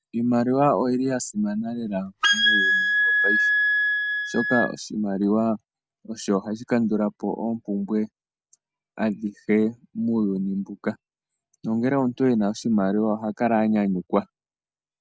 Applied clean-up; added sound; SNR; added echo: none; Wind instrument, woodwind instrument; -3 dB; none.